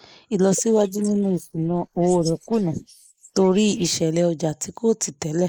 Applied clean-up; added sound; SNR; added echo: neural mask model Resemble Enhance denoiser.